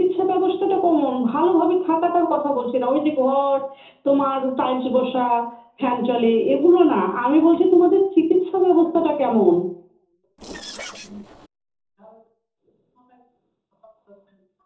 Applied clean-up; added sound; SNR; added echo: neural separator model SepFormer DNS4.